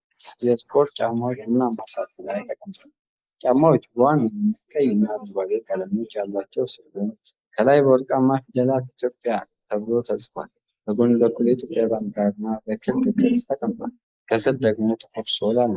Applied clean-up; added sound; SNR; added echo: neural mask model Resemble Enhance denoiser.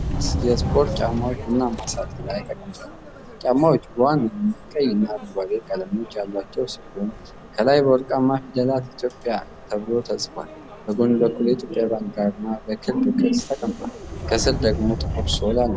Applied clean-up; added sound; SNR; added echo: none; Subway, metro, underground; 8 dB; none.